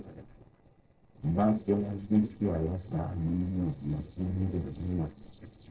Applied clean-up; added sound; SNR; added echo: neural separator model SepFormer DNS4.